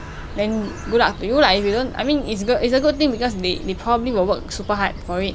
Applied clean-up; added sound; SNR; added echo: none; Bird; 13 dB; none.